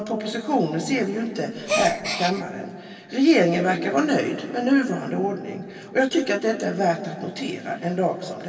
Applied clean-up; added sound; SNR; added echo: none; Gasp; 4 dB; reverberation time 2.9 s.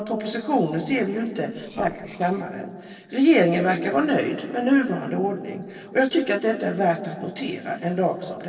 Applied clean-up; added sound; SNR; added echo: neural separator model SepFormer DNS4.